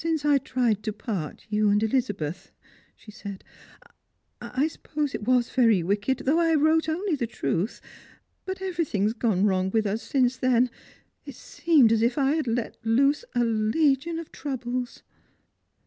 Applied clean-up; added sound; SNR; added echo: none; none; none; none.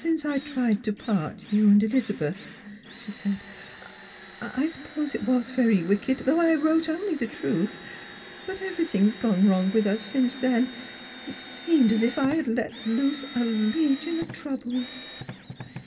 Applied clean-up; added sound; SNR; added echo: none; Drill; 17 dB; reverberation time 3.0 s.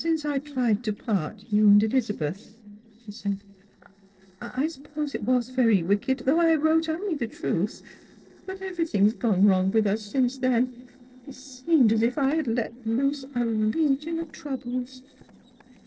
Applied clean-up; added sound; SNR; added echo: neural separator model SepFormer DNS4.